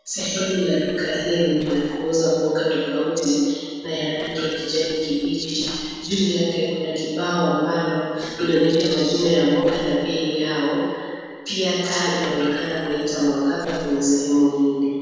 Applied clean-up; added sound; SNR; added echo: neural separator model SepFormer DNS4.